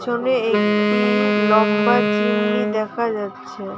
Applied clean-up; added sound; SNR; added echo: none; Wind instrument, woodwind instrument; -3 dB; none.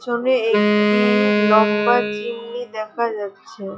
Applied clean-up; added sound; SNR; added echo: classical method log-MMSE.